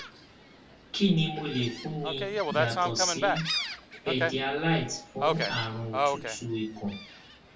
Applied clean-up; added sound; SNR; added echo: none; Gull, seagull; 1 dB; reverberation time 0.1 s.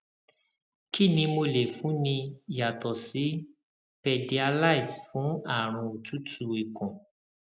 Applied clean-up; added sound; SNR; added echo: none; none; none; none.